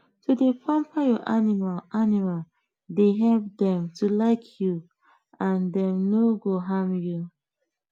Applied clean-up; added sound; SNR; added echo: none; none; none; none.